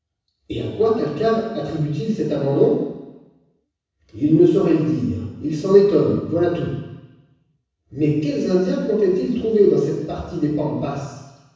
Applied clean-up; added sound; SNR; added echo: none; none; none; reverberation time 1.1 s.